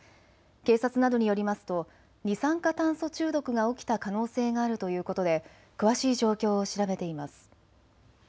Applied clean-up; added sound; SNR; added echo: none; none; none; none.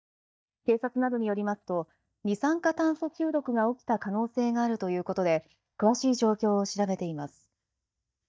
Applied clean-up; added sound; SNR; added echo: neural mask model DeepFilterNet 3.